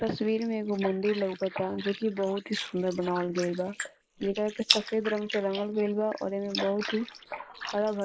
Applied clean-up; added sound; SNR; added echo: neural mask model Resemble Enhance denoiser.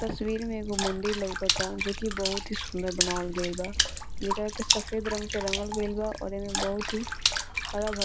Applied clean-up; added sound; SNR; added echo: none; Water / Splash, splatter; 0 dB; none.